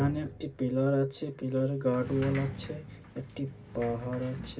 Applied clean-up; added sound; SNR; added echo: none; Sliding door; 12 dB; reverberation time 0.4 s.